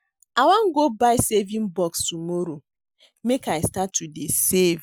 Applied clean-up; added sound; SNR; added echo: none; none; none; none.